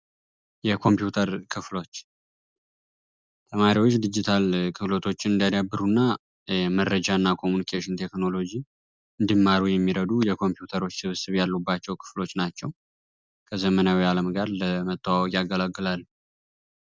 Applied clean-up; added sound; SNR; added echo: none; none; none; none.